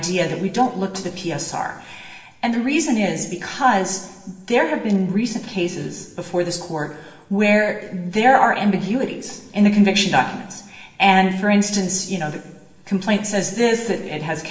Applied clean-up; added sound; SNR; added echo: none; none; none; reverberation time 1.1 s.